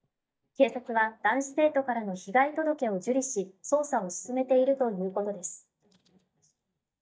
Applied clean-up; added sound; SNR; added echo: neural mask model DeepFilterNet 3.